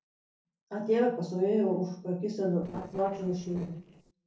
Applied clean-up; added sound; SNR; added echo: neural separator model SepFormer DNS4.